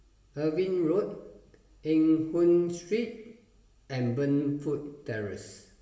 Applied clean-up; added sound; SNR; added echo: none; none; none; reverberation time 0.9 s.